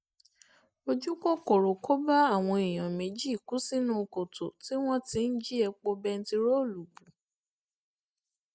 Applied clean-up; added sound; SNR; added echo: neural mask model Resemble Enhance denoiser.